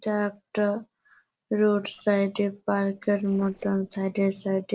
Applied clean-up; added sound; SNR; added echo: neural separator model SepFormer DNS4.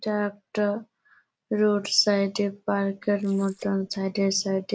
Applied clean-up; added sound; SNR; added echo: neural mask model Resemble Enhance denoiser.